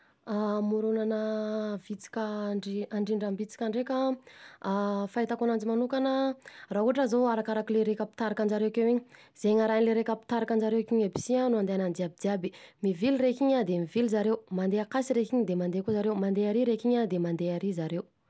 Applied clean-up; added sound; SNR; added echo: none; none; none; none.